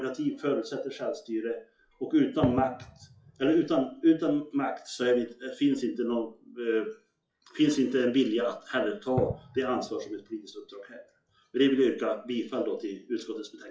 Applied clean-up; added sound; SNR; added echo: classical method WPE with log-MMSE.